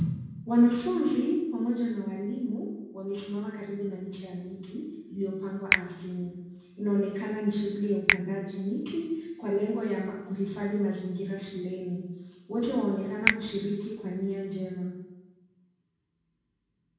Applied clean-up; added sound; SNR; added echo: none; Finger snapping; 4 dB; reverberation time 1.1 s.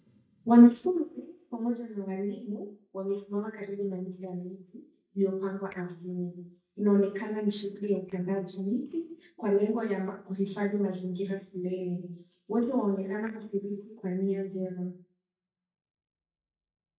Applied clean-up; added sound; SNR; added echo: neural mask model DeepFilterNet 3.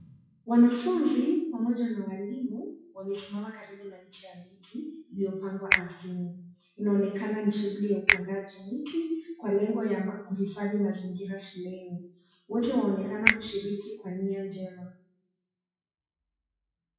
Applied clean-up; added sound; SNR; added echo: classical method WPE with log-MMSE.